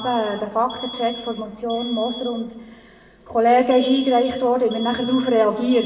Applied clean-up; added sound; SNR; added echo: none; Alarm; 17 dB; reverberation time 1.0 s.